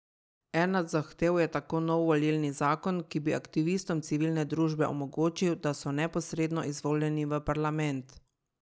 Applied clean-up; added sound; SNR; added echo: none; none; none; none.